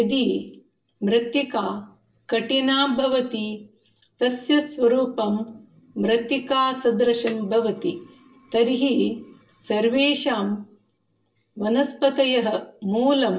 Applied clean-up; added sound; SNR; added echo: neural separator model SepFormer DNS4.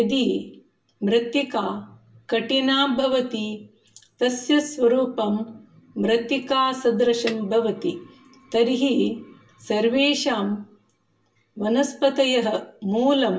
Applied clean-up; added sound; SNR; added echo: none; Snare drum; 16 dB; reverberation time 0.1 s.